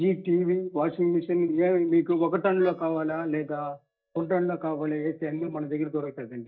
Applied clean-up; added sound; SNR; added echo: neural mask model DeepFilterNet 3.